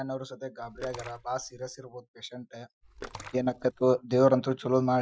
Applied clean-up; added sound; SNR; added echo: classical method Wiener filter.